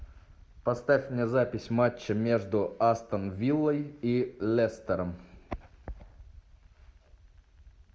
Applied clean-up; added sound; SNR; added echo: none; none; none; none.